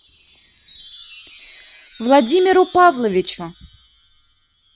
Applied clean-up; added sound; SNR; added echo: none; Chime; 11 dB; none.